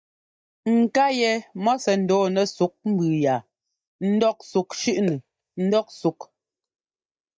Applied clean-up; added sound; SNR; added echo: neural mask model DeepFilterNet 3.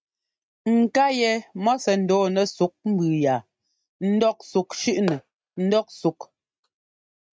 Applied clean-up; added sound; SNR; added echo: neural mask model RNNoise.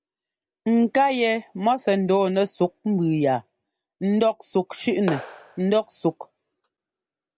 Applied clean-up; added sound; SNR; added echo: none; Clapping; 12 dB; none.